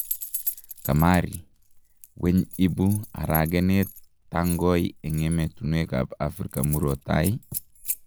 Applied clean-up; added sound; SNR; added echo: none; Keys jangling; 12 dB; none.